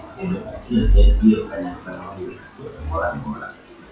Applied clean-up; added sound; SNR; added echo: classical method WPE with log-MMSE.